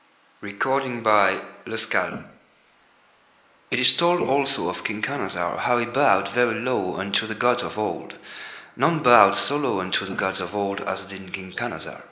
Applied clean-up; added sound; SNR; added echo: neural mask model Resemble Enhance denoiser.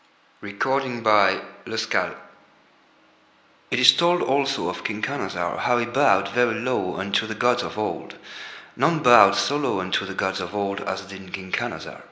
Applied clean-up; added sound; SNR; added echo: none; none; none; none.